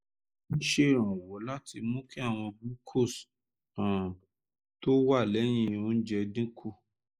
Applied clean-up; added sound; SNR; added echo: neural mask model Resemble Enhance denoiser.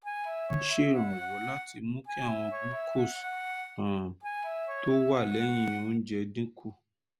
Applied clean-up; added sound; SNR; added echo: none; Wind instrument, woodwind instrument; 4 dB; none.